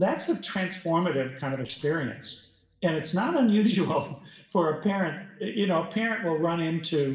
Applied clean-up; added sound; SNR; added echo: neural separator model SepFormer DNS4.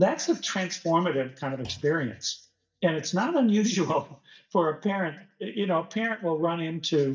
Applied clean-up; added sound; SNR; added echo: neural mask model DeepFilterNet 3.